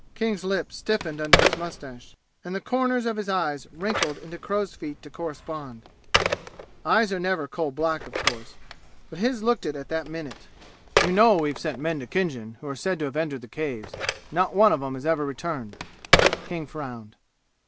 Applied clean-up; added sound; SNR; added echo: none; Telephone; 3 dB; none.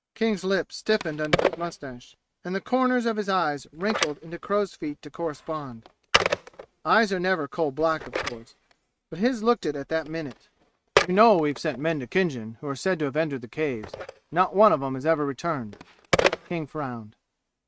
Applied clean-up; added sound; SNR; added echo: neural mask model RNNoise.